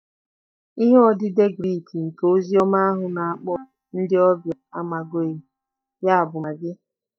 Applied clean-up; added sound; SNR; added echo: neural mask model DeepFilterNet 3.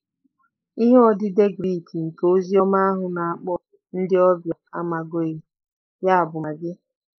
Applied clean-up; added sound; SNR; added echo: neural mask model Resemble Enhance denoiser.